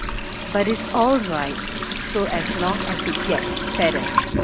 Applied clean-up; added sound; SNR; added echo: none; Sink (filling or washing) / Water tap, faucet; 0 dB; none.